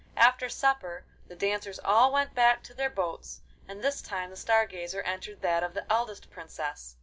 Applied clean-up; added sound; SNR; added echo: none; none; none; none.